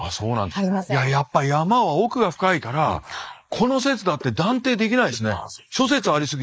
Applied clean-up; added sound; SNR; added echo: neural mask model Resemble Enhance denoiser.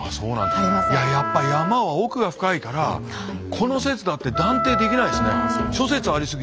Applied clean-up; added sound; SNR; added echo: none; Wind instrument, woodwind instrument; 2 dB; none.